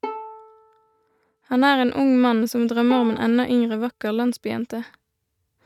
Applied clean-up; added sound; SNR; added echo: neural mask model RNNoise.